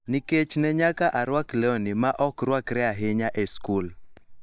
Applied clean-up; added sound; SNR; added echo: neural mask model DeepFilterNet 3.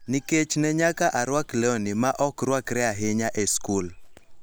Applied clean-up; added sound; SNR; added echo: none; Chirp, tweet; 16 dB; none.